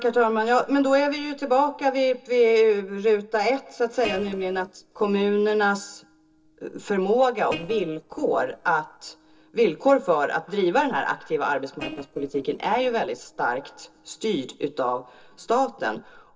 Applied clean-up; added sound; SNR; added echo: neural separator model SepFormer DNS4.